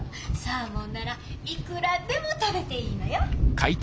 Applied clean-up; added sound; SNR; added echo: none; Thunder; 0 dB; none.